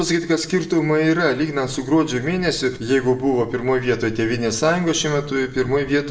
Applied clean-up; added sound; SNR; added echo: none; none; none; reverberation time 0.6 s.